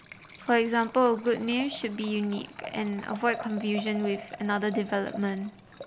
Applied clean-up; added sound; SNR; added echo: none; Liquid; 14 dB; none.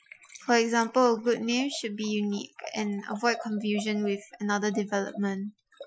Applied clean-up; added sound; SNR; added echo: classical method Wiener filter.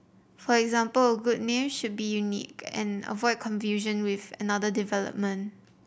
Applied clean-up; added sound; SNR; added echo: none; none; none; none.